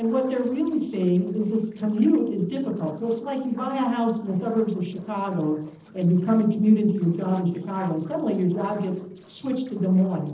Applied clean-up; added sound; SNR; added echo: neural separator model SepFormer DNS4.